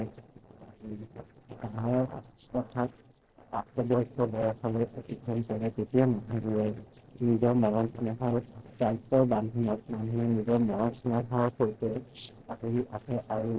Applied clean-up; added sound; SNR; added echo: neural separator model SepFormer DNS4.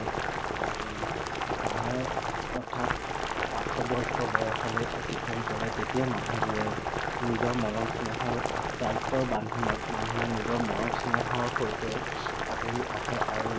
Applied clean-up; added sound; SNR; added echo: none; Boiling; -3 dB; reverberation time 2.7 s.